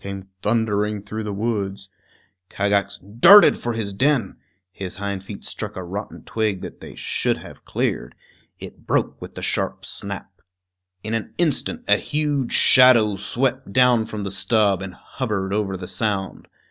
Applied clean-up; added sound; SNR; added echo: none; none; none; none.